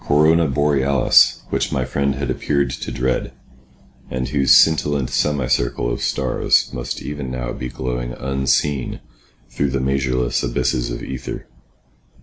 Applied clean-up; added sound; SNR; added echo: none; none; none; none.